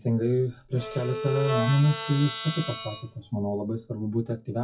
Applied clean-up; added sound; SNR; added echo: classical method WPE with log-MMSE.